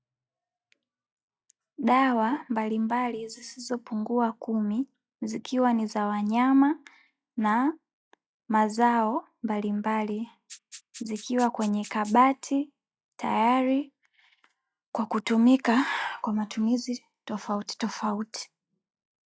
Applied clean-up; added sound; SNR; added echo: classical method log-MMSE.